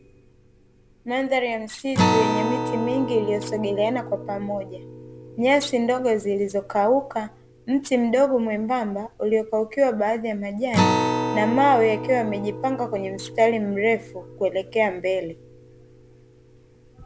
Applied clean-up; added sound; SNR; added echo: none; Acoustic guitar; 6 dB; none.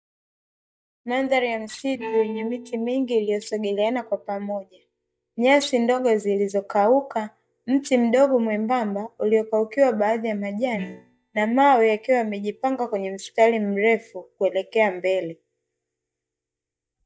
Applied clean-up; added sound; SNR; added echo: neural mask model DeepFilterNet 3.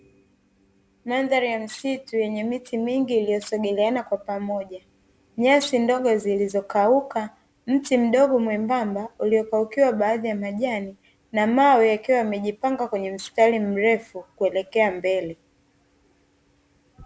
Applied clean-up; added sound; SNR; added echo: none; none; none; none.